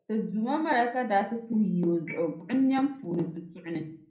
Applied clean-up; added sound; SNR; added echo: none; none; none; reverberation time 0.6 s.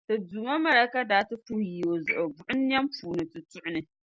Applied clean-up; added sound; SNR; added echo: none; none; none; none.